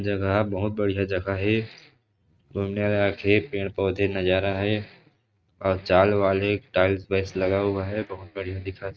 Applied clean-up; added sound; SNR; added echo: neural mask model RNNoise.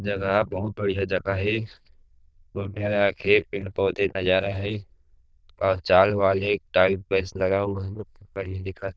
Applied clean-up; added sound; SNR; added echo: neural diffusion model UNIVERSE++.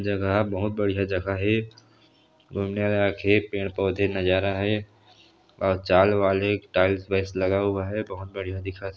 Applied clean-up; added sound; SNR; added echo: none; none; none; none.